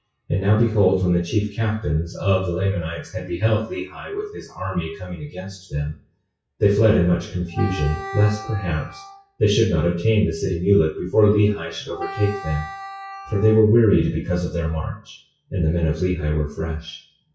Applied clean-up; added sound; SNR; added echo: classical method WPE with log-MMSE.